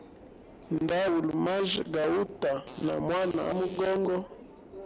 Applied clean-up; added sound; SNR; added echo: none; Fart + Subway, metro, underground; 17 dB; none.